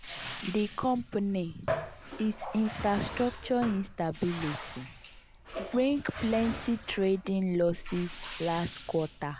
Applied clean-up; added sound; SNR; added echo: none; Bathtub (filling or washing); 9 dB; none.